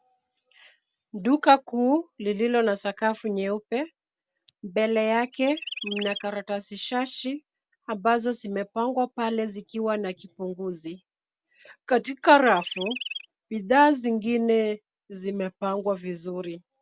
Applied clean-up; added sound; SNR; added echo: none; Chirp, tweet; 11 dB; none.